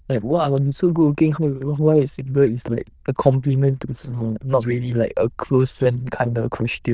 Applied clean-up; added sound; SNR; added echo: neural diffusion model UNIVERSE++.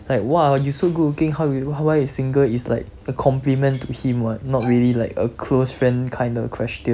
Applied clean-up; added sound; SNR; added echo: none; Bowed string instrument; 17 dB; none.